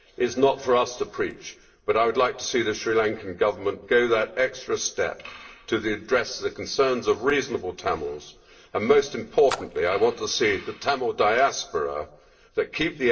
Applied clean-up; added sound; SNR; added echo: neural separator model SepFormer DNS4.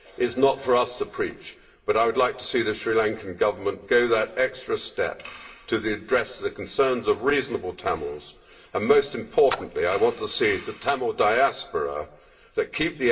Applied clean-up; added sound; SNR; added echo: none; Splash, splatter; 13 dB; reverberation time 0.8 s.